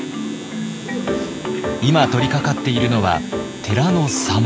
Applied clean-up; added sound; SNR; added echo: none; Domestic sounds, home sounds; 19 dB; none.